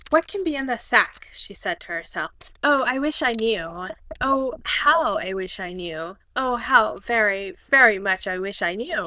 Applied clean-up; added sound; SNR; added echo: neural diffusion model UNIVERSE++.